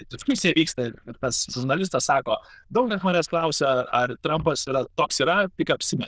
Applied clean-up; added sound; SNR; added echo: neural diffusion model UNIVERSE++.